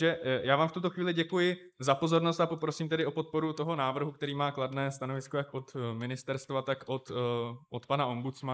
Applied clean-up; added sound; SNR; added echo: neural mask model Resemble Enhance denoiser.